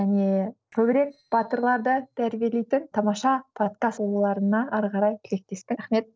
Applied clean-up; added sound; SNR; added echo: neural separator model SepFormer DNS4.